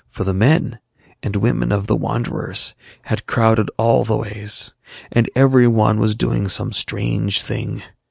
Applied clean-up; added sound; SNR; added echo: none; none; none; none.